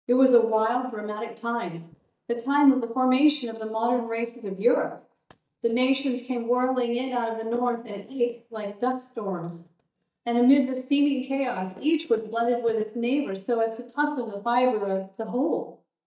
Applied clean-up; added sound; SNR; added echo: neural mask model DeepFilterNet 3.